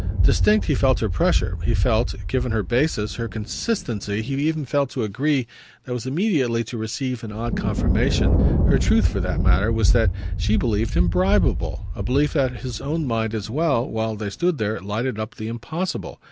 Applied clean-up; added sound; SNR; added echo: none; Thunder; 0 dB; none.